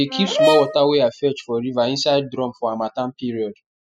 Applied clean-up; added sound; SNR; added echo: classical method spectral subtraction.